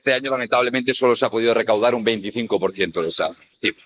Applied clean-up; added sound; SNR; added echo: neural mask model Resemble Enhance denoiser.